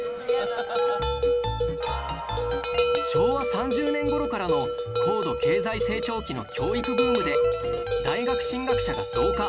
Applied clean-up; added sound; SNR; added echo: none; Bell; -4 dB; none.